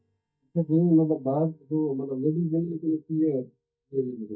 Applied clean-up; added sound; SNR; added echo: neural mask model DeepFilterNet 3.